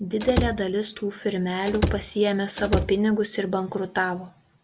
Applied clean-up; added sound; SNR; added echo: none; Slam / Wood; 2 dB; none.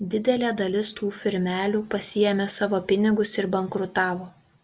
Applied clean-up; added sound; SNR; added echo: none; none; none; none.